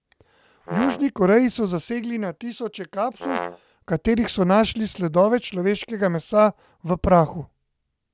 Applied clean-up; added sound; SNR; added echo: none; Brass instrument; 9 dB; none.